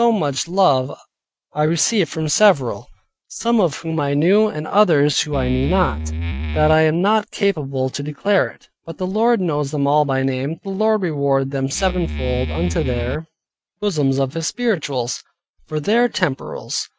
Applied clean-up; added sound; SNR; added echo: neural mask model RNNoise.